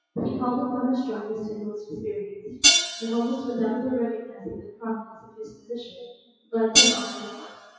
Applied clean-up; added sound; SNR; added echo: classical method WPE with log-MMSE.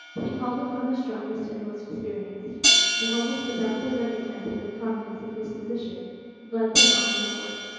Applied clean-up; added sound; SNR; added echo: none; Hi-hat; -2 dB; reverberation time 2.2 s.